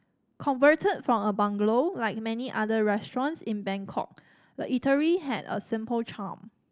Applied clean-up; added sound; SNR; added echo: none; none; none; none.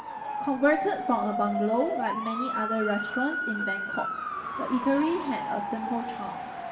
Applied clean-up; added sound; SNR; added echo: none; Motor vehicle (road) / Siren; 3 dB; reverberation time 0.7 s.